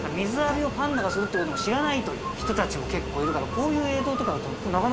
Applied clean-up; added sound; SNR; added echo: none; Fixed-wing aircraft, airplane; 8 dB; none.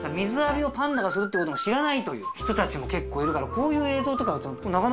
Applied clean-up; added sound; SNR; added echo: none; none; none; none.